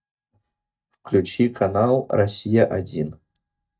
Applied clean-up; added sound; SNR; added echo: neural mask model DeepFilterNet 3.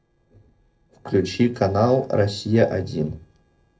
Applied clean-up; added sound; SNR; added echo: neural separator model SepFormer DNS4.